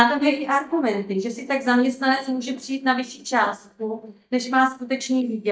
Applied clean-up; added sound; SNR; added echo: neural mask model DeepFilterNet 3.